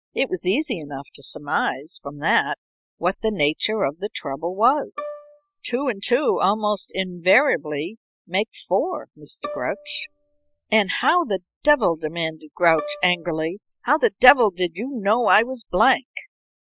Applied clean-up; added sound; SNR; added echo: classical method Wiener filter.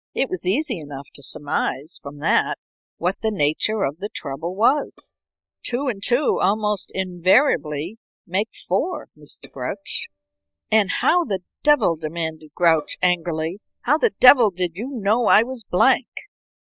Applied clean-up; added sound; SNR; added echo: neural mask model DeepFilterNet 3.